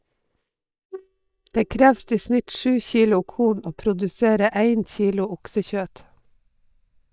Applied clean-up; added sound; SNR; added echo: neural mask model DeepFilterNet 3.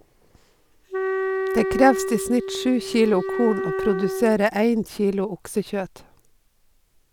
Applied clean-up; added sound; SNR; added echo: none; Wind instrument, woodwind instrument; 3 dB; none.